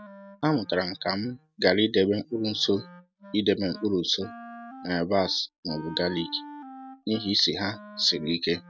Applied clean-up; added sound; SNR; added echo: neural mask model RNNoise.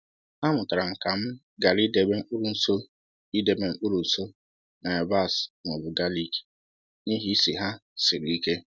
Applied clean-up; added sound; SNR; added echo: none; none; none; none.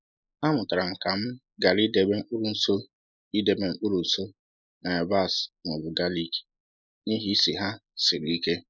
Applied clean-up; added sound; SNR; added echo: neural mask model Resemble Enhance denoiser.